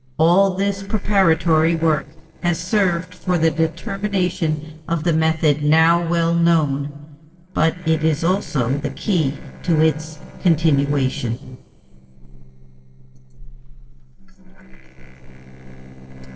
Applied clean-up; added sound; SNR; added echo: neural separator model SepFormer DNS4.